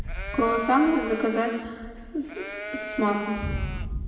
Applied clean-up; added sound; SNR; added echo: none; Livestock, farm animals, working animals; 10 dB; reverberation time 1.8 s.